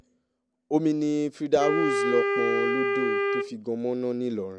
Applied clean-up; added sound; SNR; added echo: none; Wind instrument, woodwind instrument; -1 dB; none.